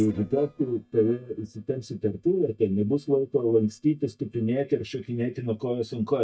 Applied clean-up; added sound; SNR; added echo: neural mask model DeepFilterNet 3.